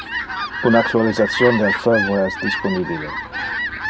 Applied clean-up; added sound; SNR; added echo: none; Fowl; 4 dB; none.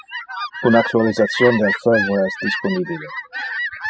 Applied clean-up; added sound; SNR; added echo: classical method spectral subtraction.